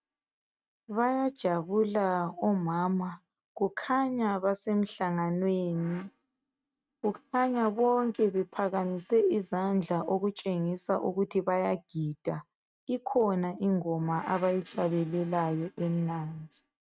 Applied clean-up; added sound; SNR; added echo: neural mask model RNNoise.